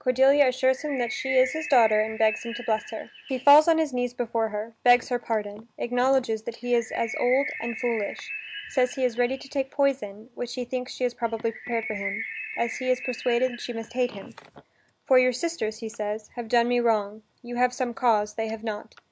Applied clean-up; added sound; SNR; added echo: none; Bird; 11 dB; none.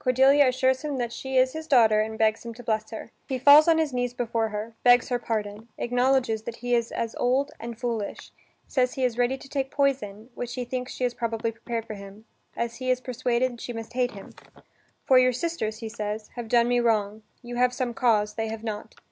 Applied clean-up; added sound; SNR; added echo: none; none; none; none.